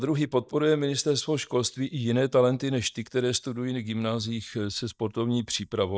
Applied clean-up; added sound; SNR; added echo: neural mask model DeepFilterNet 3.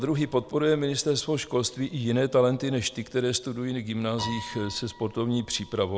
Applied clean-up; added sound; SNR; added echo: none; Piano; 19 dB; none.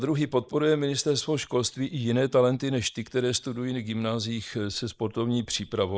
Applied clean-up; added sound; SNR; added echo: neural mask model Resemble Enhance denoiser.